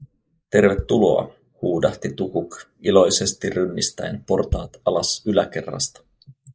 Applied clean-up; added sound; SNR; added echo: neural mask model Resemble Enhance denoiser.